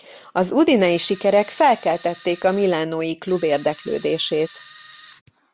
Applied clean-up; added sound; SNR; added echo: none; Camera; 18 dB; none.